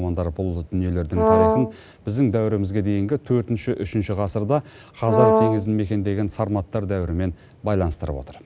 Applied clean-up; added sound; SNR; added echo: none; Brass instrument; -4 dB; none.